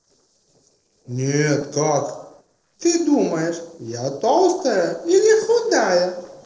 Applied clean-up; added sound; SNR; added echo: neural separator model SepFormer DNS4.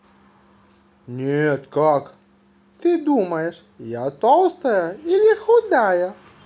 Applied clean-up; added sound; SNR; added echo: none; none; none; none.